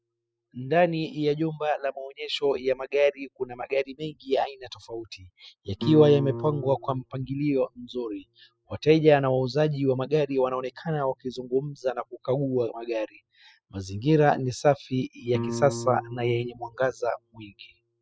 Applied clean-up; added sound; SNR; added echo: classical method spectral subtraction.